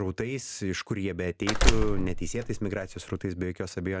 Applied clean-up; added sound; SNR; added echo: none; Door; -5 dB; none.